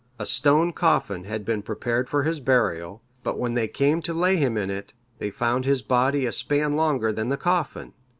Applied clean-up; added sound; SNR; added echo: none; none; none; none.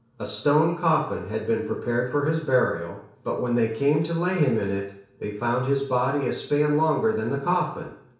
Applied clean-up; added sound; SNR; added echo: none; none; none; reverberation time 0.6 s.